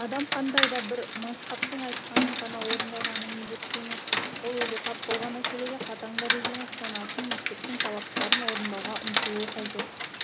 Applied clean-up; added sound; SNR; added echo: none; Rain; -4 dB; none.